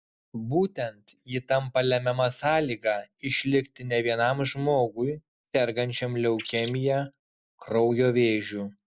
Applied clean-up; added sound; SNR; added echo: neural mask model Resemble Enhance denoiser.